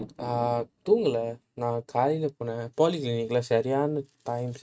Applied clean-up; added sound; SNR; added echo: neural mask model RNNoise.